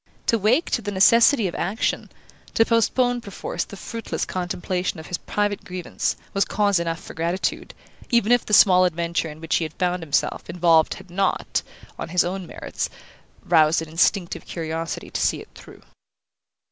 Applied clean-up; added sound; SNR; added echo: none; none; none; none.